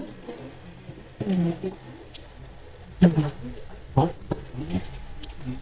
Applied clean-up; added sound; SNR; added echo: neural mask model DeepFilterNet 3.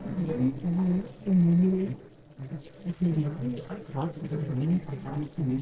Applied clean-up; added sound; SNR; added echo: neural separator model SepFormer DNS4.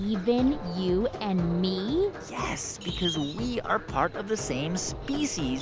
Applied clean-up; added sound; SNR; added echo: none; none; none; none.